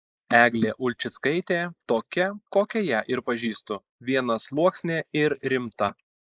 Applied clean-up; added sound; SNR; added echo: neural mask model Resemble Enhance denoiser.